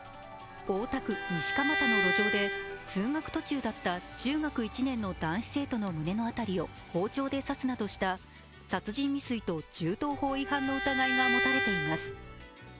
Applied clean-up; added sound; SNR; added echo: none; Bowed string instrument; 0 dB; none.